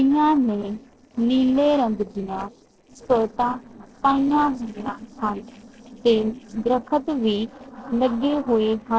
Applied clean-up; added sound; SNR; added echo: neural separator model SepFormer DNS4.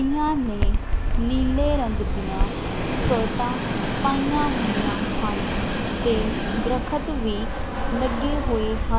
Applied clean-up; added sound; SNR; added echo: none; Train + Fixed-wing aircraft, airplane; -3 dB; none.